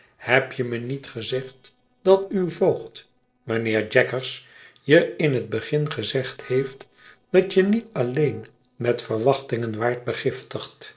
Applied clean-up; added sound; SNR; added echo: neural separator model SepFormer DNS4.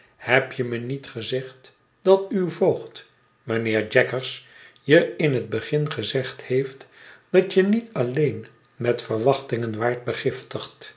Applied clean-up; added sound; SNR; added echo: none; none; none; none.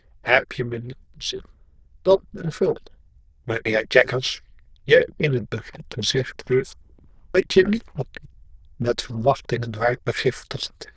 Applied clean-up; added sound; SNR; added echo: neural diffusion model UNIVERSE++.